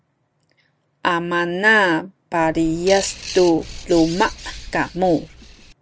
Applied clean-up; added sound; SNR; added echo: none; Bird; 13 dB; none.